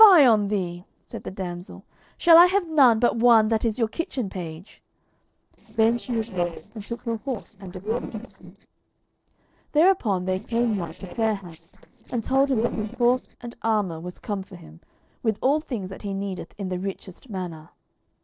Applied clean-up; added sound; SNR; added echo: neural separator model SepFormer DNS4.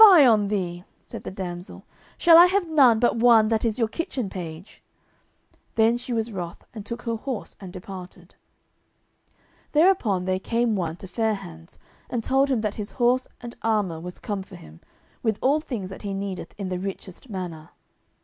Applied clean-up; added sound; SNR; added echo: none; none; none; none.